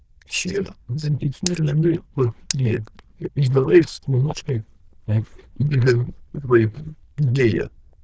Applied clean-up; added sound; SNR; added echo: neural diffusion model UNIVERSE++.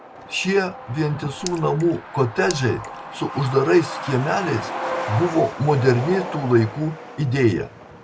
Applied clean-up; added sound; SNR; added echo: none; Raindrop / Splash, splatter + Truck; 10 dB; none.